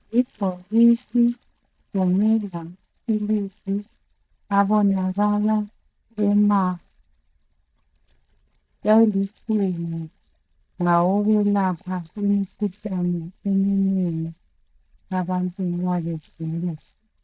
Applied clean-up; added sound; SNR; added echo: neural mask model DeepFilterNet 3.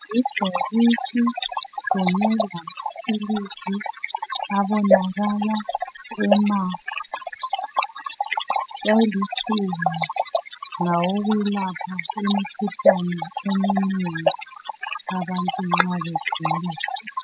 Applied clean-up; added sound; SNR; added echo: classical method spectral subtraction.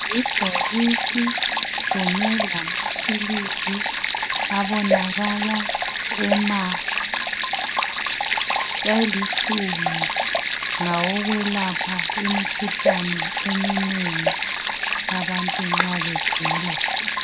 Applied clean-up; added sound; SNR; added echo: none; Stream; -3 dB; none.